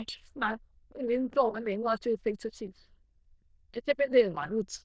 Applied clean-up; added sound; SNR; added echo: neural diffusion model UNIVERSE++.